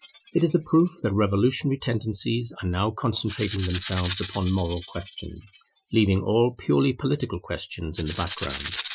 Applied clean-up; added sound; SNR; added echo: classical method Wiener filter.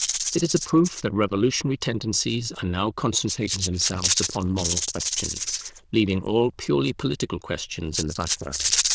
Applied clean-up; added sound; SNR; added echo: neural diffusion model UNIVERSE++.